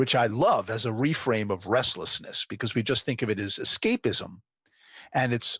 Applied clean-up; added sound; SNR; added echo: none; none; none; none.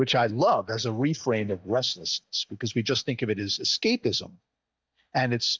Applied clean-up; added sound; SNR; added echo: neural mask model DeepFilterNet 3.